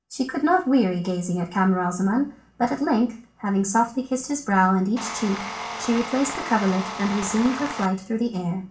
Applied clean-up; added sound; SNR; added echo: none; Tools; 8 dB; reverberation time 0.3 s.